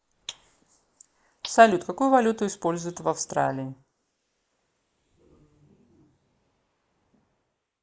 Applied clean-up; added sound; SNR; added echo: neural mask model Resemble Enhance denoiser.